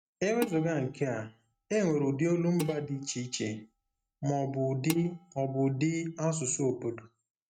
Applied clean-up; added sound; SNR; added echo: neural mask model RNNoise.